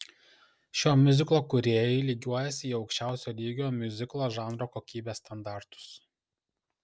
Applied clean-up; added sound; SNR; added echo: none; none; none; none.